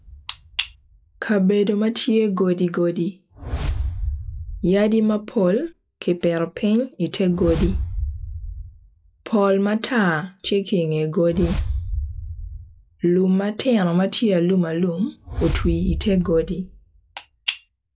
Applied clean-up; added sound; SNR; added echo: classical method log-MMSE.